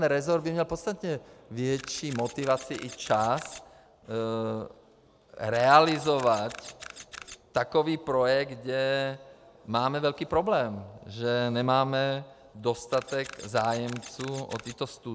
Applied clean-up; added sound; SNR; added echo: none; Camera; 19 dB; none.